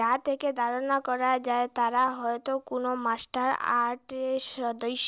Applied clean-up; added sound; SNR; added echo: none; none; none; none.